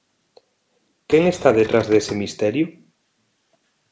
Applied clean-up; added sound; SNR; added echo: none; Cupboard open or close; 16 dB; none.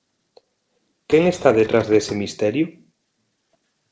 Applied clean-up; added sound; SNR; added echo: neural separator model SepFormer DNS4.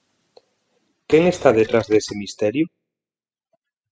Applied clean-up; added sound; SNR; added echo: classical method spectral subtraction.